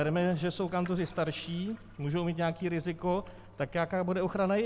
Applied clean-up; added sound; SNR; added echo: none; Toilet flush + Chewing, mastication; 19 dB; none.